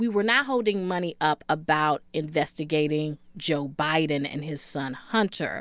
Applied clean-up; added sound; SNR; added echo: none; none; none; none.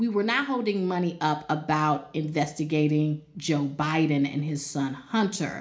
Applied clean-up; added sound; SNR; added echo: none; none; none; reverberation time 0.4 s.